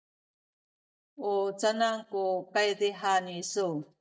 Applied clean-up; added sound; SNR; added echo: neural mask model DeepFilterNet 3.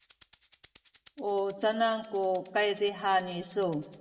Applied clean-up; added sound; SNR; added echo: none; Rattle (instrument); 16 dB; reverberation time 1.1 s.